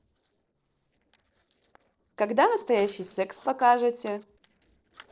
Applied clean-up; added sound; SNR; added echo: neural separator model SepFormer DNS4.